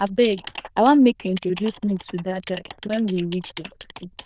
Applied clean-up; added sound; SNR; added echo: neural diffusion model UNIVERSE++.